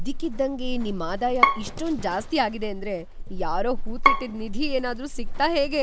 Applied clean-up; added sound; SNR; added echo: none; Livestock, farm animals, working animals + Bowed string instrument; -1 dB; none.